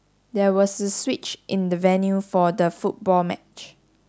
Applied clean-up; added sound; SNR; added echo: none; none; none; none.